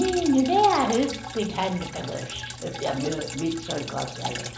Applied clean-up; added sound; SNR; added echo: none; Drip; 7 dB; none.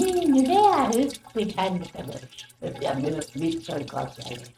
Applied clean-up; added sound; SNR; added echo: neural mask model RNNoise.